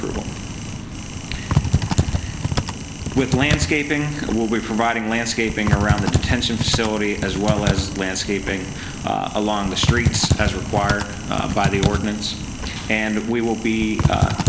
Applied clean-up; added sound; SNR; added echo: none; Typing; 1 dB; none.